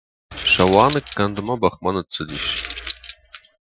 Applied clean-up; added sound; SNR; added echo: classical method Wiener filter.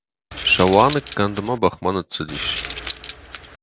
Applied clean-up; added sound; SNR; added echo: none; Keys jangling; 11 dB; none.